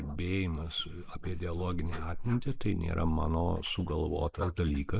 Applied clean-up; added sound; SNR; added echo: neural mask model Resemble Enhance denoiser.